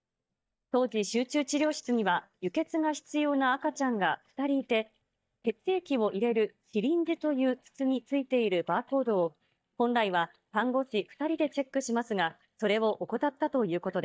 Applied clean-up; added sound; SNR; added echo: neural mask model DeepFilterNet 3.